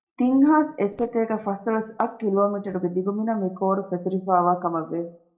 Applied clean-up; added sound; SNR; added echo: neural separator model SepFormer DNS4.